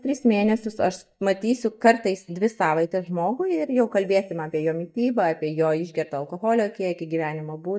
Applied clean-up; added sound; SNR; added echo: neural mask model DeepFilterNet 3.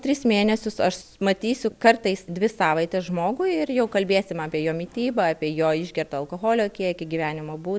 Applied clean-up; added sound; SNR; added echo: none; none; none; none.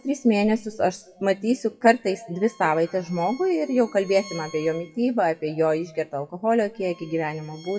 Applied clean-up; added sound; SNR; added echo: classical method WPE with log-MMSE.